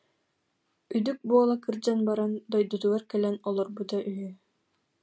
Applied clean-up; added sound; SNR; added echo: none; none; none; none.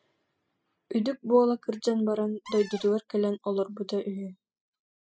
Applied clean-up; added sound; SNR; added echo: classical method spectral subtraction.